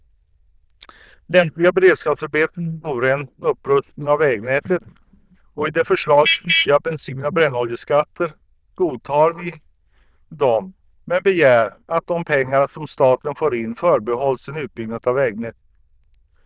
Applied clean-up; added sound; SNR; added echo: neural diffusion model UNIVERSE++.